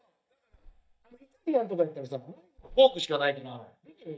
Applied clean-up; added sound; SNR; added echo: neural mask model DeepFilterNet 3.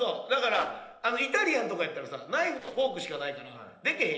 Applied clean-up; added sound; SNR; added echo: neural separator model SepFormer DNS4.